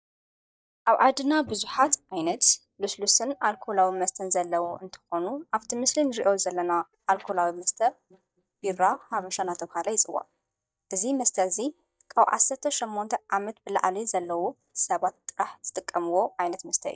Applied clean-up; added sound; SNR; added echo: neural mask model DeepFilterNet 3.